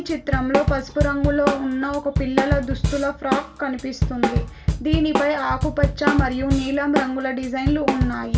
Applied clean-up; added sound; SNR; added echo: none; Drum kit; 1 dB; reverberation time 0.2 s.